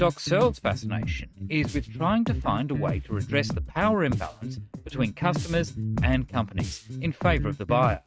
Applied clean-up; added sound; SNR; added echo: neural mask model RNNoise.